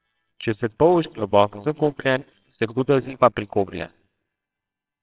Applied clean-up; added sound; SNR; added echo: neural separator model SepFormer WHAMR!.